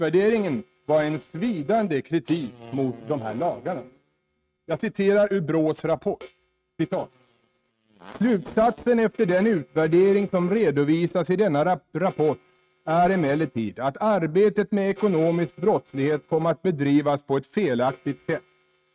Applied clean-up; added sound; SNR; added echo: neural mask model RNNoise.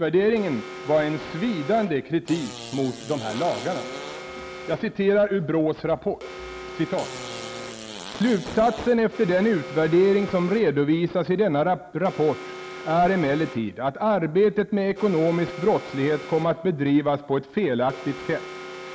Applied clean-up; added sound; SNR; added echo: none; Alarm + Fart; 14 dB; none.